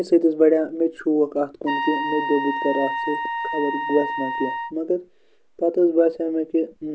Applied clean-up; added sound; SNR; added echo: none; Trumpet; 5 dB; none.